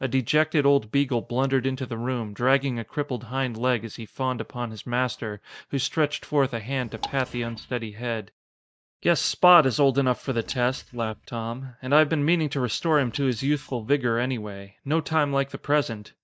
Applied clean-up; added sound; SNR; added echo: neural mask model DeepFilterNet 3.